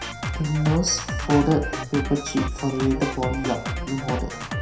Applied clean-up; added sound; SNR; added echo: none; Drum kit; 4 dB; reverberation time 0.7 s.